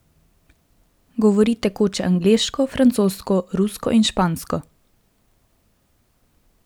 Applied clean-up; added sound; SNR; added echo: none; none; none; none.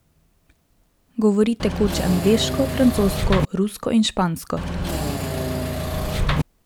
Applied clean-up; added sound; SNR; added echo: none; Engine / Mechanisms; 1 dB; none.